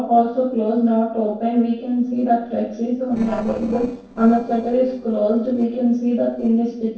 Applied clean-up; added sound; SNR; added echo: neural separator model SepFormer DNS4.